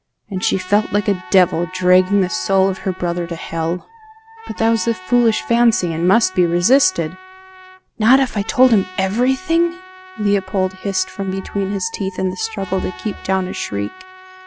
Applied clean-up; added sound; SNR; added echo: none; Trumpet + Dog; 19 dB; none.